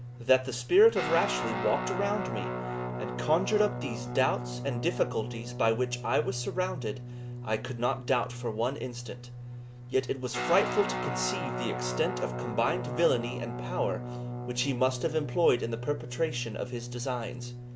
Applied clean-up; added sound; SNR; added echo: none; Guitar; 6 dB; none.